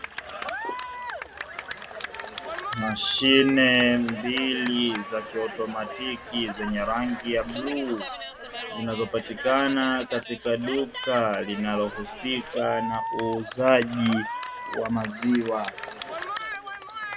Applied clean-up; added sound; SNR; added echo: none; Cheering; 9 dB; none.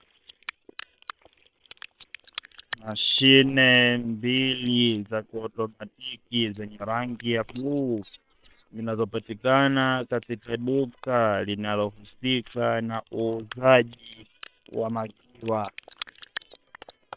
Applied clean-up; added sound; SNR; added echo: neural separator model SepFormer WHAM!.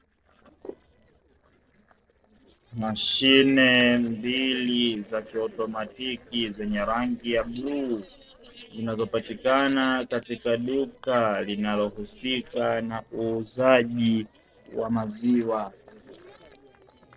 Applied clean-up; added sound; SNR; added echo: neural separator model SepFormer DNS4.